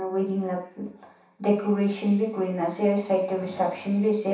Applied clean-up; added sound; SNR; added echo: none; none; none; reverberation time 0.7 s.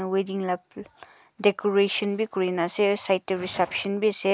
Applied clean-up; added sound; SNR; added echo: none; none; none; none.